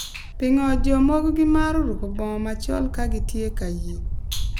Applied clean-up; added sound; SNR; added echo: none; Wind / Bird; 2 dB; none.